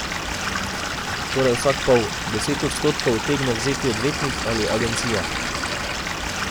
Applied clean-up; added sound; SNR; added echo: none; Stream / Liquid; 1 dB; none.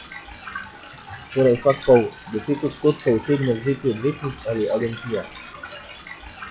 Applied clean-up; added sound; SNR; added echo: classical method log-MMSE.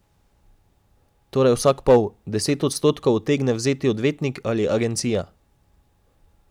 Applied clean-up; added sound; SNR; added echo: none; none; none; none.